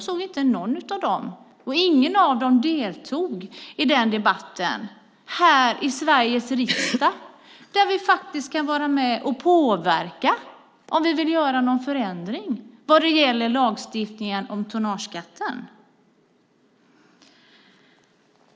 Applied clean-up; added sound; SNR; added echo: none; none; none; none.